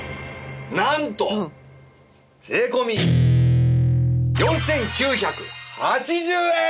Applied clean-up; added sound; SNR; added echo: none; Guitar; -4 dB; none.